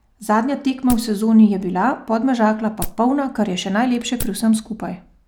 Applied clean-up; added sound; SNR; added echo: none; Wood; 12 dB; none.